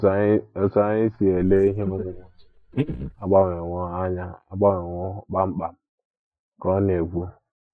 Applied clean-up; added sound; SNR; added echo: neural mask model DeepFilterNet 3.